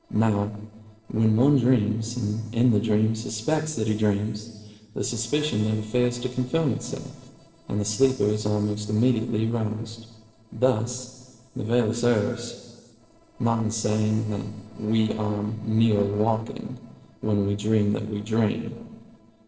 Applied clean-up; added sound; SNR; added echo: neural separator model SepFormer DNS4.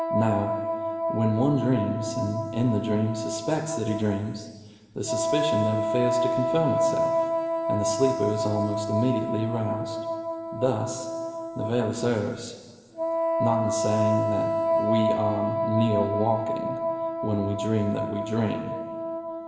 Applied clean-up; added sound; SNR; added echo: none; Wind instrument, woodwind instrument; 0 dB; reverberation time 2.1 s.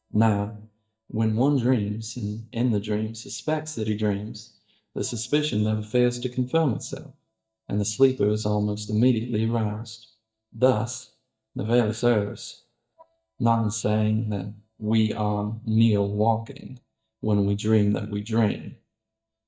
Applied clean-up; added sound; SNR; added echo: neural mask model DeepFilterNet 3.